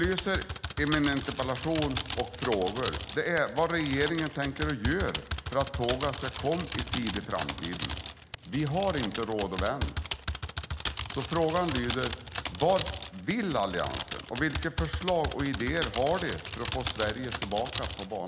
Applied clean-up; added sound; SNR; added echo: none; Typing; 4 dB; none.